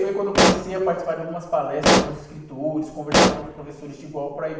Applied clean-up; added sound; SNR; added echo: none; Explosion; -5 dB; reverberation time 1.0 s.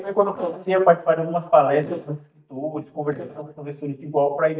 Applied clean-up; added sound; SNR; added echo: neural mask model DeepFilterNet 3.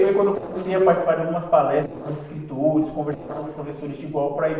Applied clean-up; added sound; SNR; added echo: neural separator model SepFormer DNS4.